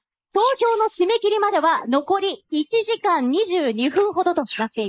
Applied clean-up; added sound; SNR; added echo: neural mask model Resemble Enhance denoiser.